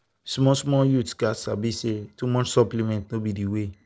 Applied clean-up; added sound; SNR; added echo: neural separator model SepFormer DNS4.